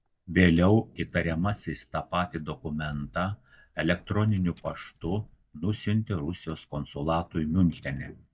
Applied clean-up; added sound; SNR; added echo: neural mask model DeepFilterNet 3.